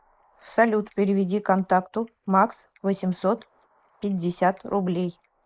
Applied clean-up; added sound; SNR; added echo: neural mask model Resemble Enhance denoiser.